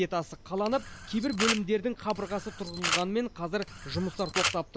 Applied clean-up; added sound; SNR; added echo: none; Camera; 3 dB; none.